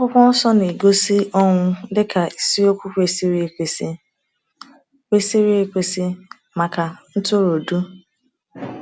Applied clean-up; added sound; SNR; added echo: none; none; none; none.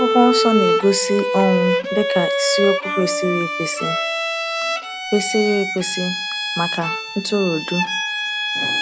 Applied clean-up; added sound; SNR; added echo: none; Bowed string instrument; 0 dB; none.